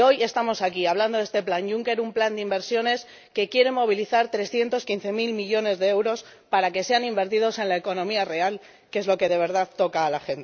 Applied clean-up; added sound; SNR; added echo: none; none; none; none.